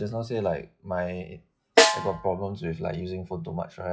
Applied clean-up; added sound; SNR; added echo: classical method log-MMSE.